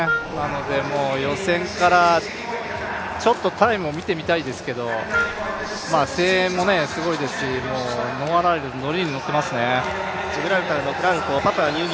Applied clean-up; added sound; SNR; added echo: none; Wind instrument, woodwind instrument; 6 dB; none.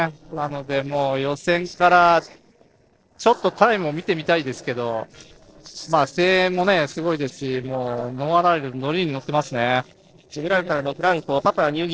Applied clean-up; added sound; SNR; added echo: neural separator model SepFormer DNS4.